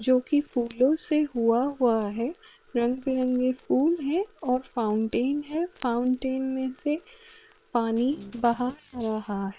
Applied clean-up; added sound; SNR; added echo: neural separator model SepFormer WHAM!.